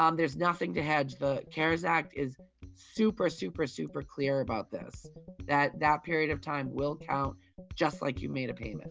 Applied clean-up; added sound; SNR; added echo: none; none; none; none.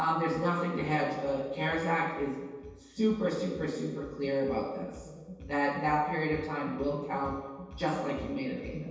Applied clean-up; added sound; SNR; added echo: none; none; none; reverberation time 1.2 s.